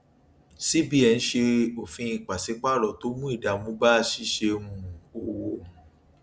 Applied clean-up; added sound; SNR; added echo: none; none; none; none.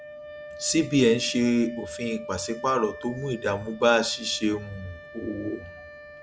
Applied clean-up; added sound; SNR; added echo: none; Wind instrument, woodwind instrument; 15 dB; none.